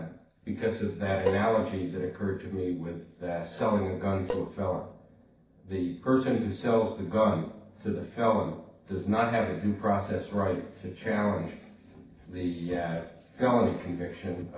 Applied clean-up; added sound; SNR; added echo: neural separator model SepFormer DNS4.